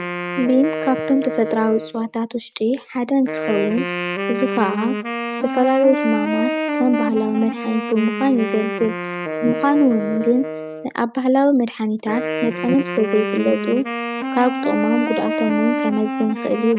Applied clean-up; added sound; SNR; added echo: neural mask model RNNoise.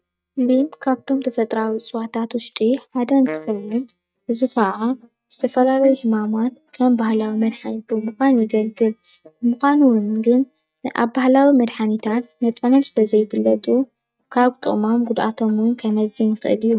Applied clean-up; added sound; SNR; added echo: neural mask model DeepFilterNet 3.